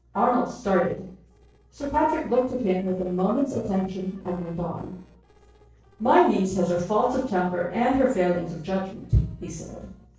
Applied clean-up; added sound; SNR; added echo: neural separator model SepFormer DNS4.